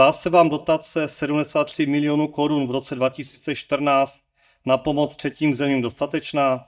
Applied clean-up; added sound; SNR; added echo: neural mask model DeepFilterNet 3.